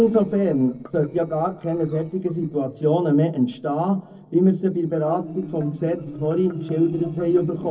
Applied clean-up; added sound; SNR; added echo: neural separator model SepFormer DNS4.